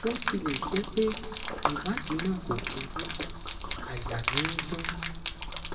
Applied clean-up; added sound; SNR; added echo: none; Gurgling / Liquid; -3 dB; reverberation time 1.1 s.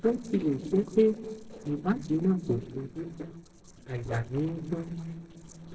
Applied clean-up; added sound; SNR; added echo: neural separator model SepFormer DNS4.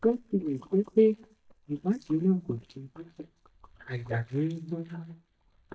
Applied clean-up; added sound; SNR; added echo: neural mask model DeepFilterNet 3.